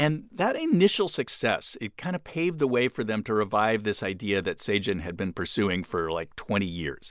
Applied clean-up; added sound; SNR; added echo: none; none; none; none.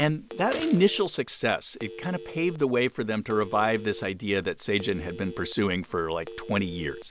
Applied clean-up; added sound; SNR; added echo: none; Telephone + Gunshot, gunfire; 15 dB; none.